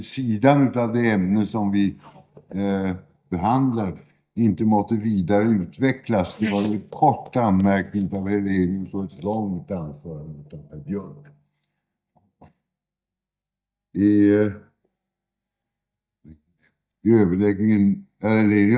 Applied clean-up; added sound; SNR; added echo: neural mask model DeepFilterNet 3.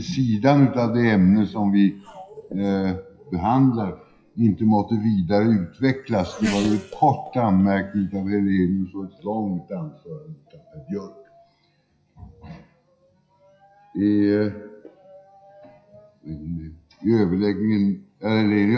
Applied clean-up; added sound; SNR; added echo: classical method WPE with log-MMSE.